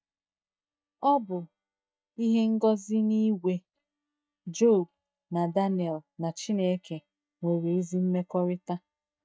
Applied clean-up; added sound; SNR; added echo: neural mask model DeepFilterNet 3.